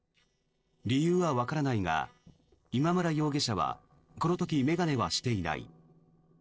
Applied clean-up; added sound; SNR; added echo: neural separator model SepFormer DNS4.